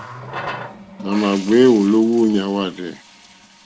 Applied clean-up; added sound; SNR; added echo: none; Water tap, faucet; 16 dB; none.